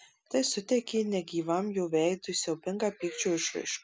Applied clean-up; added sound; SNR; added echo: none; none; none; none.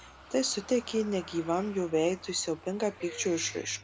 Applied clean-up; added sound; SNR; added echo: none; Engine starting / Motor vehicle (road); 19 dB; none.